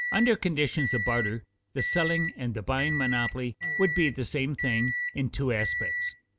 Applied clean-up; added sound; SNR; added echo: none; Microwave oven; 4 dB; none.